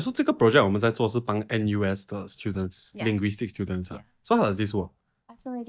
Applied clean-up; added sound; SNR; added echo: neural mask model DeepFilterNet 3.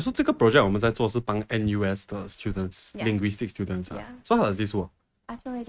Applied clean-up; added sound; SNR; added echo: neural mask model RNNoise.